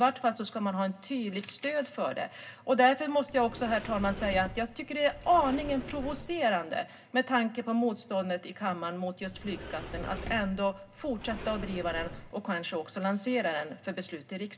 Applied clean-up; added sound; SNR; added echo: none; Sliding door; 11 dB; reverberation time 0.2 s.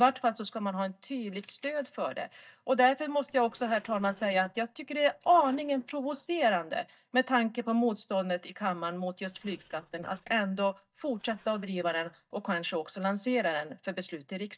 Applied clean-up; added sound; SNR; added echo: neural mask model DeepFilterNet 3.